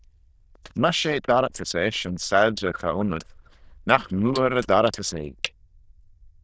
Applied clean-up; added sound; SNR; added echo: neural diffusion model UNIVERSE++.